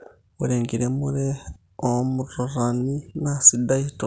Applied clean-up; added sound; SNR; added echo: none; none; none; none.